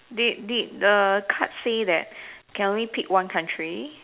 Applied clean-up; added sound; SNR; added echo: none; none; none; none.